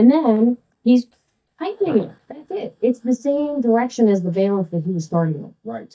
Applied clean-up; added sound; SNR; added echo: neural mask model DeepFilterNet 3.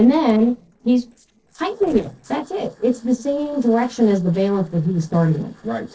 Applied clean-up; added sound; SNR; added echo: neural separator model SepFormer DNS4.